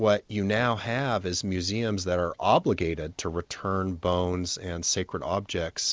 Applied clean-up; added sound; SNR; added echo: none; none; none; none.